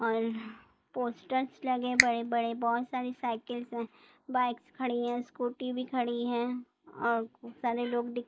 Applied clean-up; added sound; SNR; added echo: neural mask model Resemble Enhance denoiser.